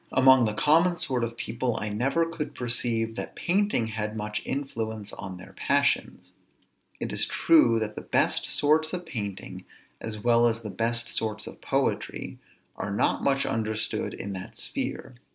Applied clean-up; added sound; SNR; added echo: none; none; none; none.